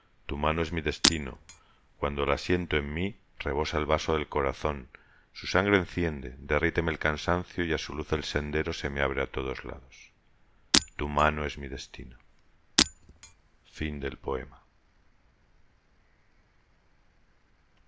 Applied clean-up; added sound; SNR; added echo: none; Shatter; -1 dB; none.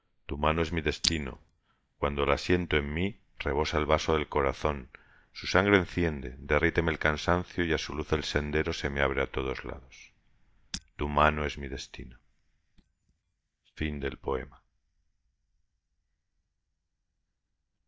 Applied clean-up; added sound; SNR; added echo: neural mask model DeepFilterNet 3.